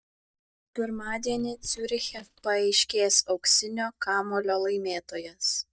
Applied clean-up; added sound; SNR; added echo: neural mask model DeepFilterNet 3.